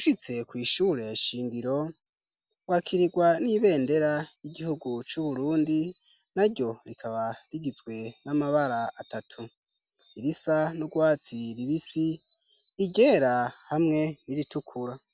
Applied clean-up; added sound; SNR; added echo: none; none; none; none.